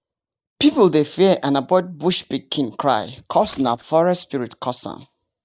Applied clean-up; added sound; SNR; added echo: neural mask model DeepFilterNet 3.